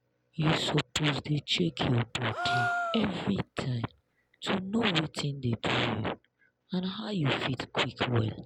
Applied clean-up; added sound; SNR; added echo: none; Gasp; 5 dB; none.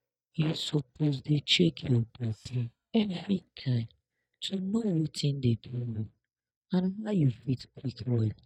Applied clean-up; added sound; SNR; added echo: neural mask model DeepFilterNet 3.